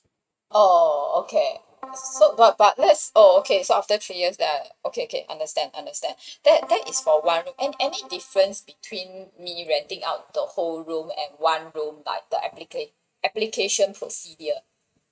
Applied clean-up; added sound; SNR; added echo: neural mask model RNNoise.